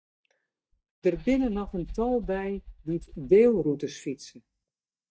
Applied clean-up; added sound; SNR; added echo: neural mask model DeepFilterNet 3.